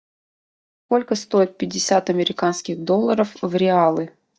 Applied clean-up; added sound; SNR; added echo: neural mask model DeepFilterNet 3.